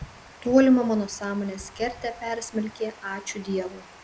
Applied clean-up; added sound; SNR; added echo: none; Water; 20 dB; none.